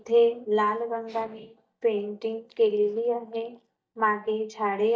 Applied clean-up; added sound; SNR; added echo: neural mask model DeepFilterNet 3.